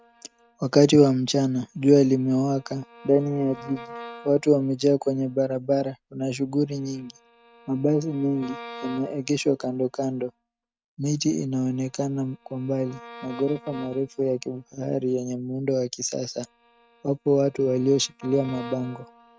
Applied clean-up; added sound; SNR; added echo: neural mask model RNNoise.